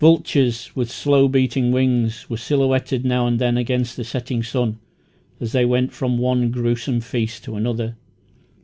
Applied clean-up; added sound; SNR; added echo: none; none; none; none.